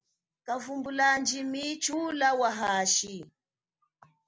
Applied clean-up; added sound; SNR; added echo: none; none; none; none.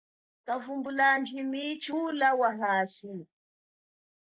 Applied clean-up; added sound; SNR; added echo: neural mask model Resemble Enhance denoiser.